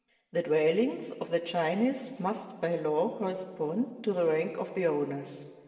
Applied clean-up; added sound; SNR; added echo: none; none; none; reverberation time 1.7 s.